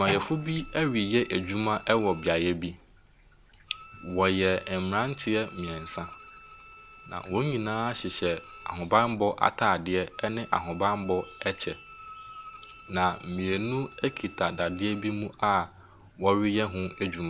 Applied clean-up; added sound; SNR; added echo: none; Bathtub (filling or washing) + Bowed string instrument; 17 dB; none.